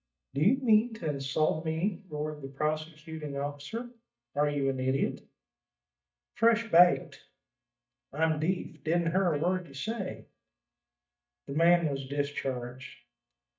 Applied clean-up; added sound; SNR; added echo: neural mask model DeepFilterNet 3.